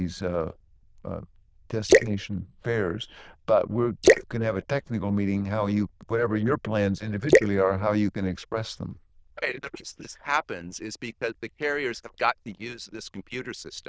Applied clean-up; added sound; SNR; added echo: neural diffusion model UNIVERSE++.